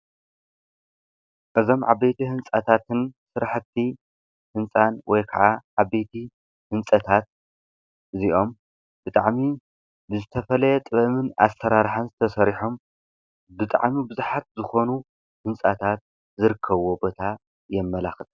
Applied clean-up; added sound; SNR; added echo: none; none; none; none.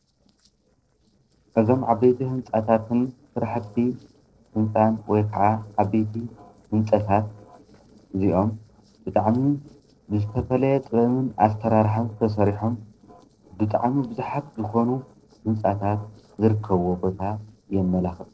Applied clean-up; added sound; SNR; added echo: neural separator model SepFormer DNS4.